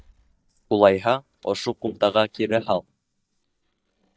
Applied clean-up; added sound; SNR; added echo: neural mask model DeepFilterNet 3.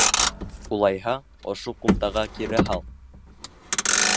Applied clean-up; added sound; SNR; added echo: none; Motor vehicle (road); -3 dB; none.